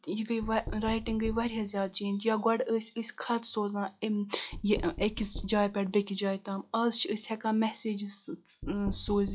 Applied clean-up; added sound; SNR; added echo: classical method log-MMSE.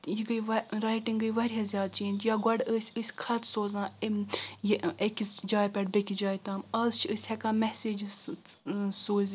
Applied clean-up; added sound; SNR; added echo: none; none; none; none.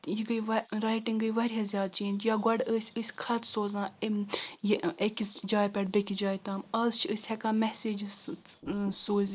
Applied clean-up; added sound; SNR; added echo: neural mask model Resemble Enhance denoiser.